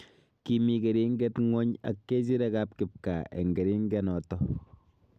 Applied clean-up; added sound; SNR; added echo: none; none; none; none.